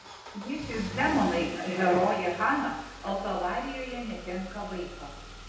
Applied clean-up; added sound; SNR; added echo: none; Engine starting / Car; 12 dB; reverberation time 0.9 s.